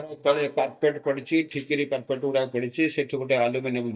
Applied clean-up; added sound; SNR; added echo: neural mask model DeepFilterNet 3.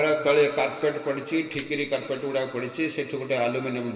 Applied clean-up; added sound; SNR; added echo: none; Tambourine; 5 dB; reverberation time 2.4 s.